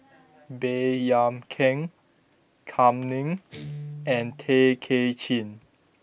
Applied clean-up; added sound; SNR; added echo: none; Guitar; 20 dB; none.